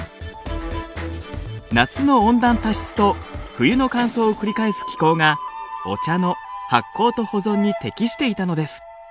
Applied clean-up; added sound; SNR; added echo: none; none; none; none.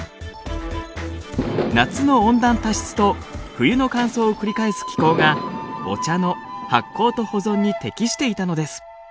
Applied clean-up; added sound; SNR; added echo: none; Fireworks; 9 dB; none.